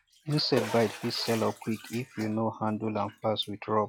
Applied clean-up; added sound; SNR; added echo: classical method log-MMSE.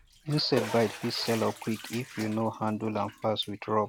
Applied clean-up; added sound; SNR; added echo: none; Bathtub (filling or washing); 12 dB; none.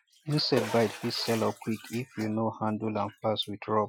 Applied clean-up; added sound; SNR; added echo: classical method Wiener filter.